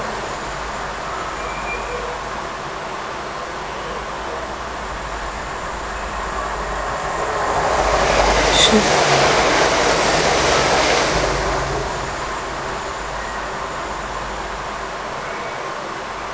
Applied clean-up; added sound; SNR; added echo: none; Train; -4 dB; none.